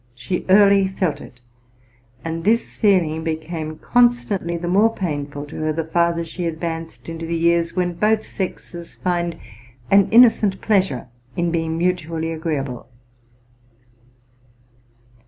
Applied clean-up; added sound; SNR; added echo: none; none; none; none.